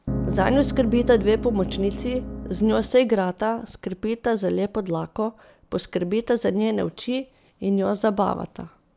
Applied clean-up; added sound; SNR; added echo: none; Piano; 5 dB; none.